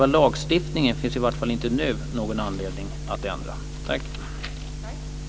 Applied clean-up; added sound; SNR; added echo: none; none; none; none.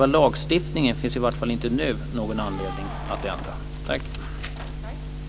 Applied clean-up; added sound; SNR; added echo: none; Keys jangling; 18 dB; none.